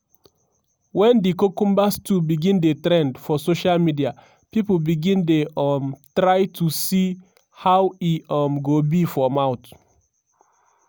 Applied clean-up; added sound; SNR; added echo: none; none; none; none.